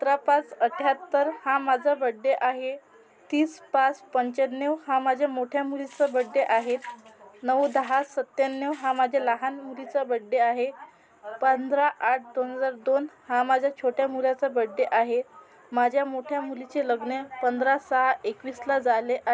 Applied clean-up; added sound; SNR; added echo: none; none; none; none.